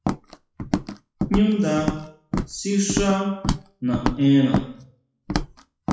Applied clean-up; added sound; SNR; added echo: classical method WPE with log-MMSE.